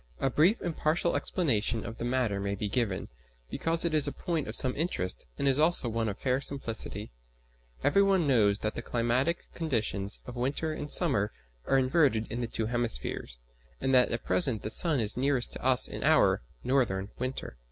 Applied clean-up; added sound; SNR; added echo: none; none; none; none.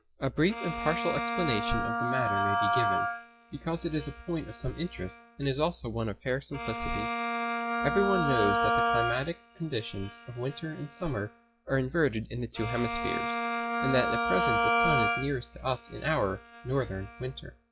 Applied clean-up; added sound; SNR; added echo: classical method log-MMSE.